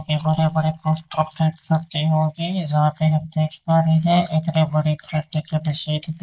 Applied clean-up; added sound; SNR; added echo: neural mask model Resemble Enhance denoiser.